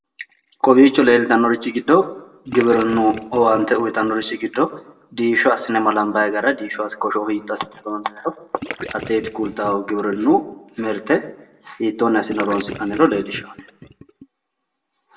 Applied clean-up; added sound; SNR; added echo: none; Gurgling / Liquid; 15 dB; reverberation time 0.6 s.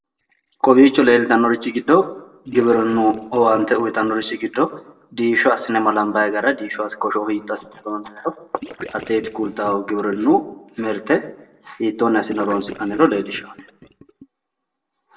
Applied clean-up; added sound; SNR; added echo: neural separator model SepFormer DNS4.